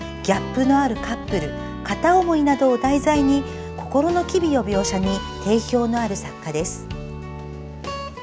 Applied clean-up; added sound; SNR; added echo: none; none; none; none.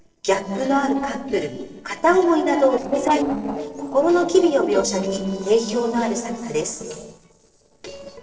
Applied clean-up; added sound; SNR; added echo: neural separator model SepFormer DNS4.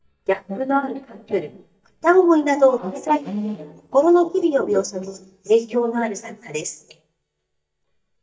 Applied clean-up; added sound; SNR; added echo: neural mask model DeepFilterNet 3.